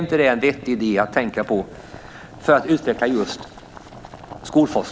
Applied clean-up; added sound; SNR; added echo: none; Boiling; 18 dB; none.